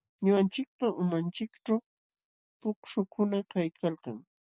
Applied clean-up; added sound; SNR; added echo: none; none; none; none.